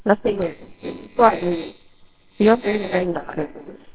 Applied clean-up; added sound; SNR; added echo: neural separator model SepFormer WHAMR!.